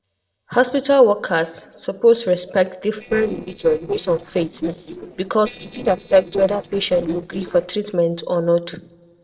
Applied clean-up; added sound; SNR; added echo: neural separator model SepFormer DNS4.